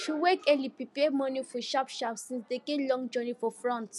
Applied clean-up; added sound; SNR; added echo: none; none; none; none.